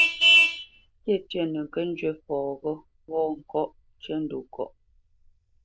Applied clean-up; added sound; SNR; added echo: neural diffusion model UNIVERSE++.